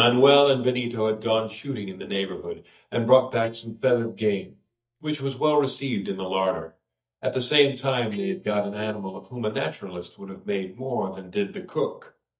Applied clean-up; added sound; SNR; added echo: neural mask model DeepFilterNet 3.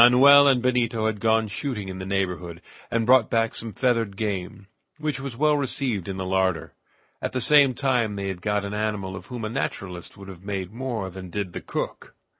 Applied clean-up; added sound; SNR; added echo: none; none; none; none.